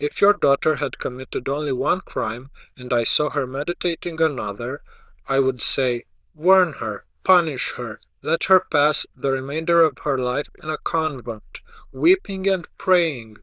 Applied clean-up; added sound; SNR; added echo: neural diffusion model UNIVERSE++.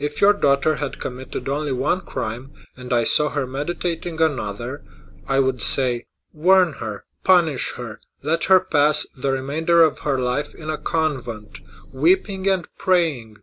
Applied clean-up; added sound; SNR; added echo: none; Engine; 17 dB; none.